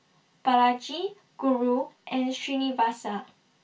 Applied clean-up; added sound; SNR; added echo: none; none; none; reverberation time 0.2 s.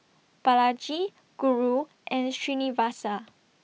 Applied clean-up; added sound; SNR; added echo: none; none; none; none.